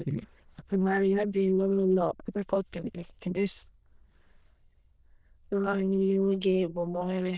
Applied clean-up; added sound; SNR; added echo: neural diffusion model UNIVERSE++.